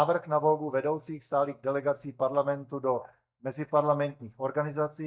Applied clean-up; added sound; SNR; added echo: neural mask model DeepFilterNet 3.